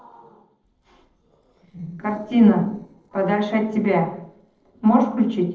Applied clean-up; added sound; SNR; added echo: neural separator model SepFormer DNS4.